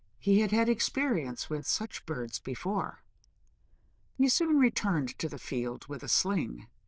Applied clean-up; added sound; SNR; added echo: neural diffusion model UNIVERSE++.